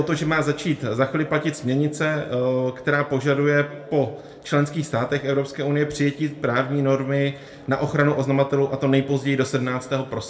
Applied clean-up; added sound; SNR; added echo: none; none; none; reverberation time 0.6 s.